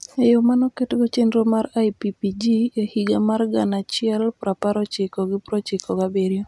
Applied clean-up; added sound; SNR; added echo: none; none; none; none.